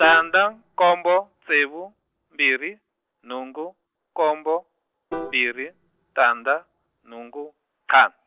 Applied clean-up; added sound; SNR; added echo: neural separator model SepFormer DNS4.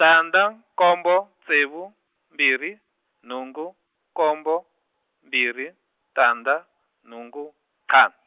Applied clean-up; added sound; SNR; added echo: none; none; none; none.